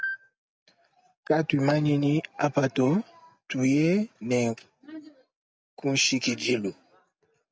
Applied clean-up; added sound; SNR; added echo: none; none; none; none.